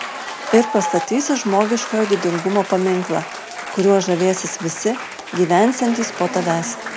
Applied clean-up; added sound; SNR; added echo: none; Applause / Crowd / Cheering; 10 dB; none.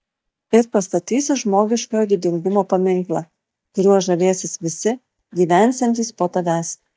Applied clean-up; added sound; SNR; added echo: neural mask model DeepFilterNet 3.